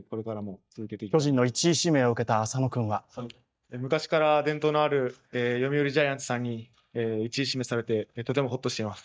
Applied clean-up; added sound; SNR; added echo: neural mask model DeepFilterNet 3.